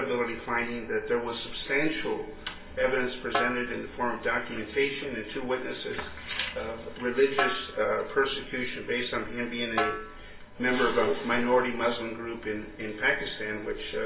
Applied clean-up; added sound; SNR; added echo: none; Snare drum; 8 dB; reverberation time 0.3 s.